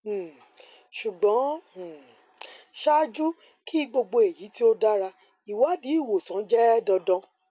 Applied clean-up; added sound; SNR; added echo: none; none; none; none.